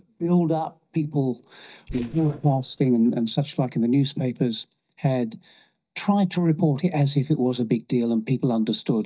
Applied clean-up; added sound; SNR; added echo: neural mask model DeepFilterNet 3.